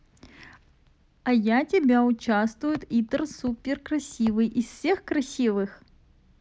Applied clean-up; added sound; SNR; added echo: none; none; none; none.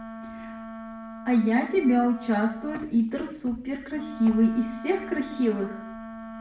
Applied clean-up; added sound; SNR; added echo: none; Wind instrument, woodwind instrument; 13 dB; reverberation time 0.5 s.